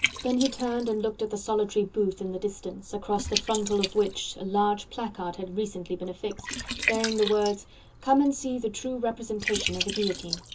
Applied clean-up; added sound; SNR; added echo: none; Liquid; 8 dB; reverberation time 0.2 s.